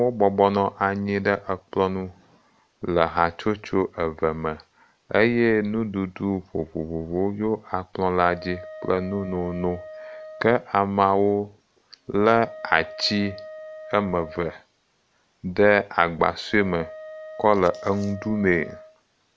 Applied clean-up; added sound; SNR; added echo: none; Wind instrument, woodwind instrument; 17 dB; none.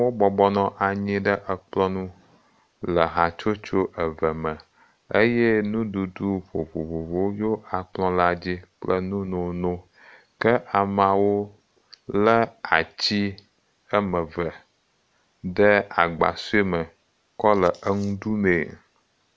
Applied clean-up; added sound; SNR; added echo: none; none; none; none.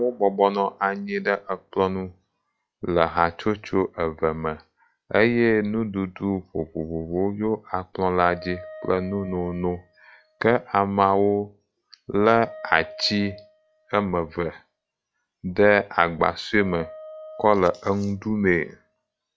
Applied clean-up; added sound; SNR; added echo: classical method log-MMSE.